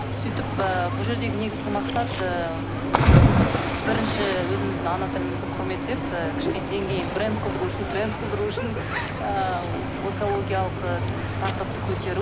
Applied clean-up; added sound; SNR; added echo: none; Cricket / Waves, surf; -4 dB; none.